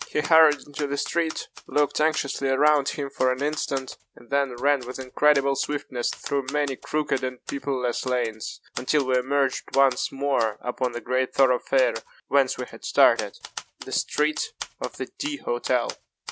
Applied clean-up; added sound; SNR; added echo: none; Typewriter; 18 dB; none.